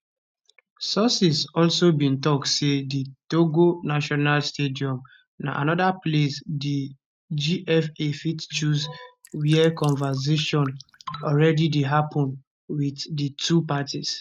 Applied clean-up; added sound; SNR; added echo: neural mask model RNNoise.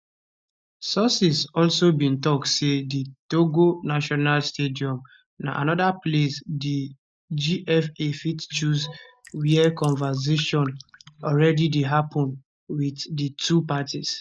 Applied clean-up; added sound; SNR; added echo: neural mask model DeepFilterNet 3.